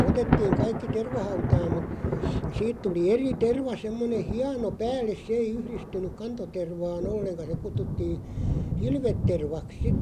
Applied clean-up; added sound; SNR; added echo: none; Thunder; 0 dB; none.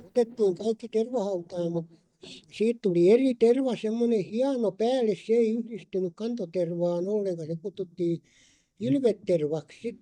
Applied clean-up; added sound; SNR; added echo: neural mask model DeepFilterNet 3.